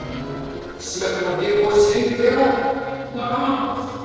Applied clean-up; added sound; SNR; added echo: neural separator model SepFormer DNS4.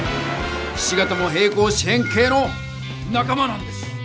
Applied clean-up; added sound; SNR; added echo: none; none; none; none.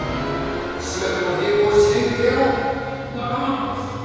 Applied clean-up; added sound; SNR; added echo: none; Microwave oven; 20 dB; reverberation time 2.2 s.